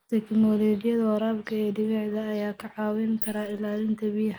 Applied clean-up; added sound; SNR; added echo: neural mask model Resemble Enhance denoiser.